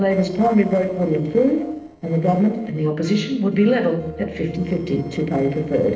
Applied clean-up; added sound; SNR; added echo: neural separator model SepFormer DNS4.